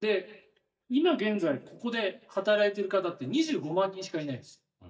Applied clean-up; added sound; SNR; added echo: neural mask model DeepFilterNet 3.